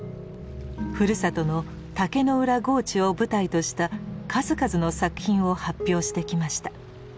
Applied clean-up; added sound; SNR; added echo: none; Piano; 14 dB; none.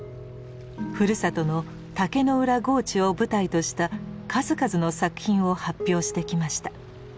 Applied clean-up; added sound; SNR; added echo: none; none; none; none.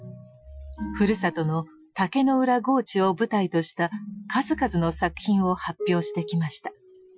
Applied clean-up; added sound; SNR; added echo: classical method Wiener filter.